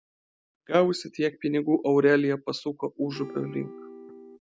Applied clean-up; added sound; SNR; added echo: none; Acoustic guitar / Strum; 15 dB; none.